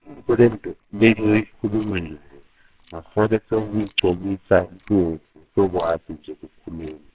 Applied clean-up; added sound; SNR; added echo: neural separator model SepFormer WHAMR!.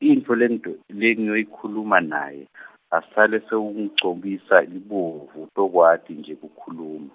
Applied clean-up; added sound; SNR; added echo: none; none; none; none.